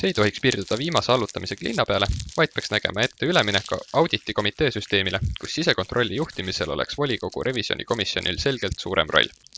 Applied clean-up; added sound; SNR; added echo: none; Crumpling, crinkling; 19 dB; none.